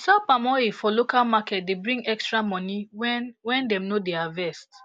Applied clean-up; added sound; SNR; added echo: none; none; none; none.